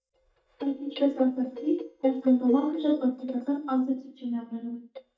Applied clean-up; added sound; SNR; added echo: neural mask model DeepFilterNet 3.